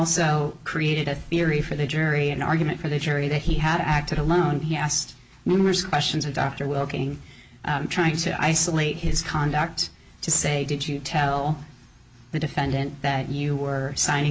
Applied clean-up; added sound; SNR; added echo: none; none; none; none.